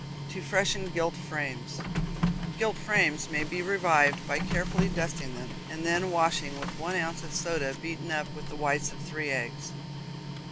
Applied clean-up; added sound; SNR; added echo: none; Printer; 5 dB; none.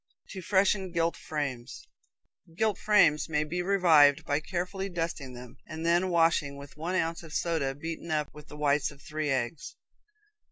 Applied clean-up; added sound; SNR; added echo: none; none; none; none.